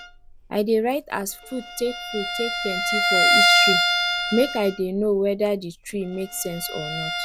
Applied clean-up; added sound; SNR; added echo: none; Bowed string instrument; -2 dB; none.